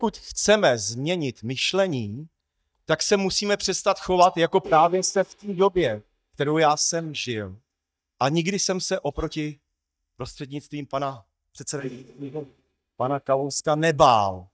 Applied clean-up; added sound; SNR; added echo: neural mask model DeepFilterNet 3.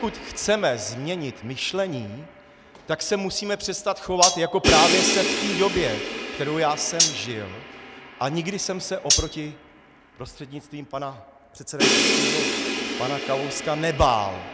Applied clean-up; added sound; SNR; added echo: none; Cutlery, silverware + Crash cymbal; 1 dB; none.